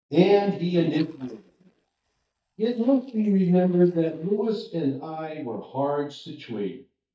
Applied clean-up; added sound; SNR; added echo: neural mask model DeepFilterNet 3.